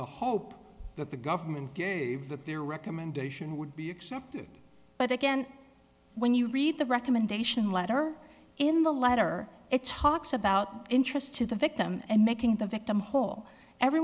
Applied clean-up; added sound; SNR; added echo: none; none; none; none.